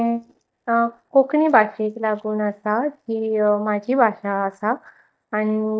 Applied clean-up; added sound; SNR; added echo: neural mask model DeepFilterNet 3.